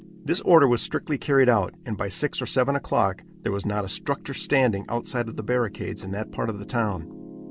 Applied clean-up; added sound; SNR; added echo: none; Piano; 19 dB; none.